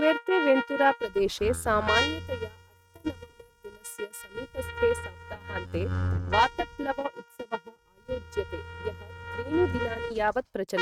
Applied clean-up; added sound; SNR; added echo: neural mask model RNNoise.